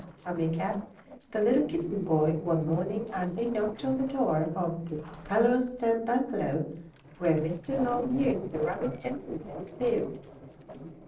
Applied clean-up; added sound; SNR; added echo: neural separator model SepFormer DNS4.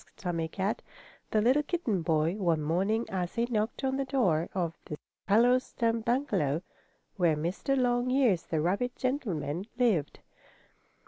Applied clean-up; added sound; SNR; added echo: none; none; none; none.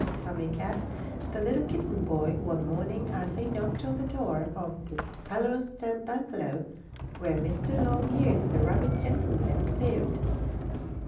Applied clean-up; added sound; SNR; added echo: none; Sliding door; -1 dB; reverberation time 0.6 s.